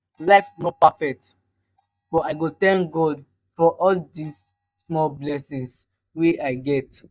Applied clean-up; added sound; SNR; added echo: neural mask model DeepFilterNet 3.